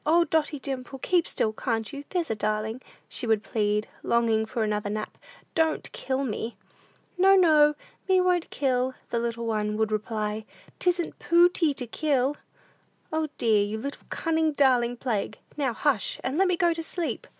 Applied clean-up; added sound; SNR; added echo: none; none; none; none.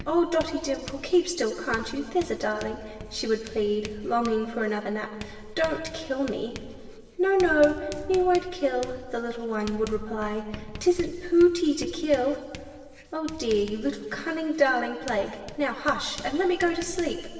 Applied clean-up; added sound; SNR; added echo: none; Writing; 15 dB; reverberation time 1.9 s.